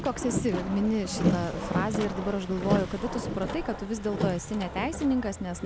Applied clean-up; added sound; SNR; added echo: none; Boat, Water vehicle; 2 dB; none.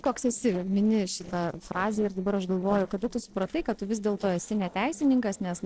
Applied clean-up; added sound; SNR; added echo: neural separator model SepFormer DNS4.